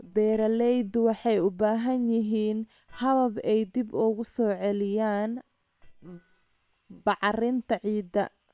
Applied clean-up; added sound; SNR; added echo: neural separator model SepFormer WHAM!.